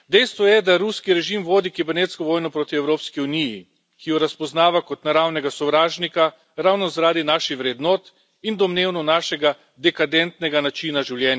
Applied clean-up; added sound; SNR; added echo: none; none; none; none.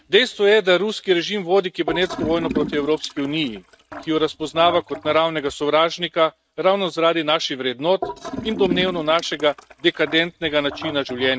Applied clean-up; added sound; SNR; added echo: neural mask model RNNoise.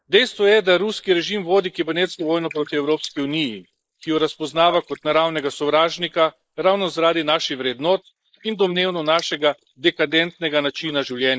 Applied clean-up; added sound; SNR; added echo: neural mask model Resemble Enhance denoiser.